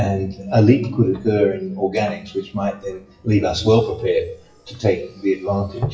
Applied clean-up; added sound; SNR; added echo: classical method WPE with log-MMSE.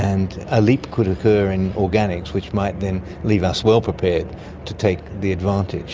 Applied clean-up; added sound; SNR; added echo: none; none; none; none.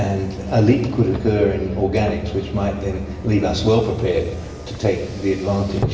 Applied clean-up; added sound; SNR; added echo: none; Car; 15 dB; reverberation time 1.1 s.